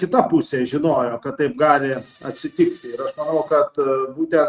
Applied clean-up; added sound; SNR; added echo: neural mask model RNNoise.